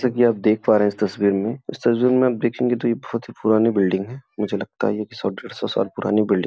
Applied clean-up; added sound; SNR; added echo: none; none; none; none.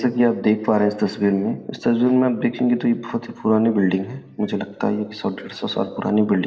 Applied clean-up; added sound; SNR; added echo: none; none; none; reverberation time 1.0 s.